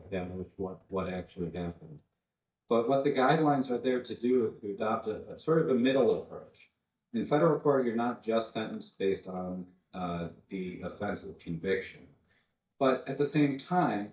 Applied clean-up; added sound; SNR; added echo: neural mask model DeepFilterNet 3.